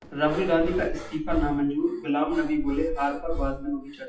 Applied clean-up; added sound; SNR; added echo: classical method WPE with log-MMSE.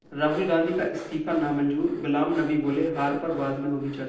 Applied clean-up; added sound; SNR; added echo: neural separator model SepFormer DNS4.